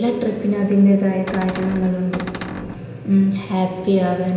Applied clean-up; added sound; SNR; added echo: none; Cupboard open or close; 12 dB; reverberation time 0.9 s.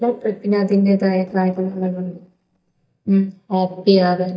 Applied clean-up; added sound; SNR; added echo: neural mask model DeepFilterNet 3.